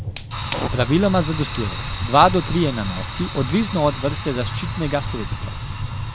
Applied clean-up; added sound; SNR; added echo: none; Fire; 5 dB; none.